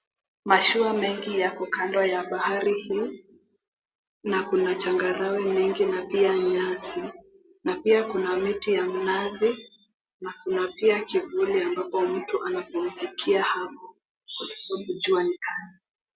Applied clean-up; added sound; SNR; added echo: none; none; none; none.